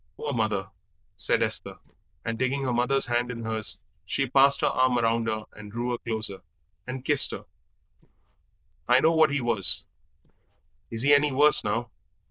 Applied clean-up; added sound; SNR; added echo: neural diffusion model UNIVERSE++.